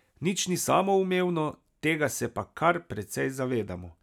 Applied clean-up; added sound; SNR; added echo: none; none; none; none.